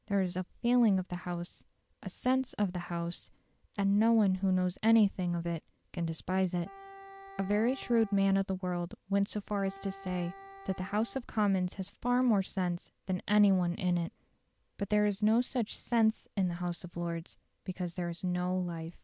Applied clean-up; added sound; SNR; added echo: none; Wind instrument, woodwind instrument; 19 dB; none.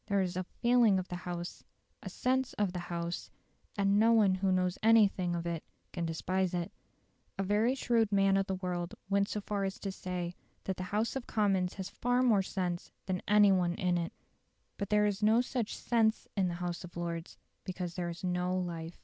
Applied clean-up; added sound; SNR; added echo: none; none; none; none.